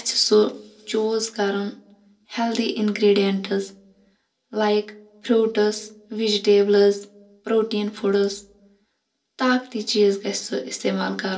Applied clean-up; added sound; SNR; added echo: none; none; none; reverberation time 0.3 s.